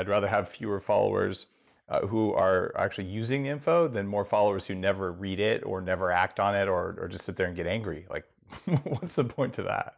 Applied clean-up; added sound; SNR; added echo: none; none; none; none.